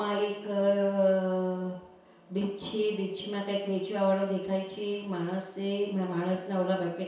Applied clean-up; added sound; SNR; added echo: none; none; none; reverberation time 0.7 s.